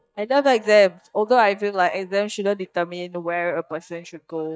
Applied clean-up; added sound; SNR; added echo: neural mask model DeepFilterNet 3.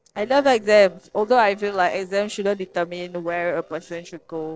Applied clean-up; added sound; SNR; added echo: neural separator model SepFormer DNS4.